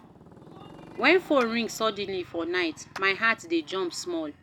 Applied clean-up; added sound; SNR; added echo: none; Clapping + Motorcycle; 19 dB; none.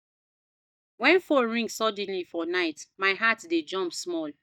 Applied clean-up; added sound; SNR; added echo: neural mask model DeepFilterNet 3.